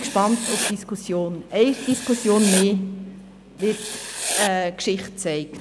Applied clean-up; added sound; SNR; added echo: none; Writing; 7 dB; none.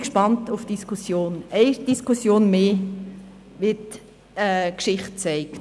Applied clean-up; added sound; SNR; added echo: none; none; none; none.